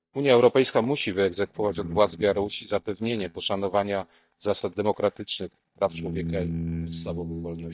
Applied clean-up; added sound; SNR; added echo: neural mask model DeepFilterNet 3.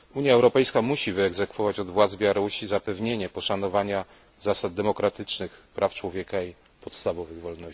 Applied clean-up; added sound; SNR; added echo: none; none; none; none.